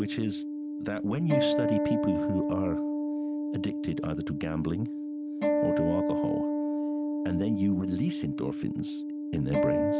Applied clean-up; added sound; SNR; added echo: none; Acoustic guitar; -3 dB; none.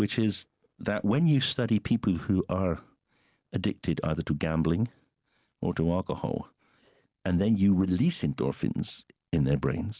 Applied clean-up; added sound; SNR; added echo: none; none; none; none.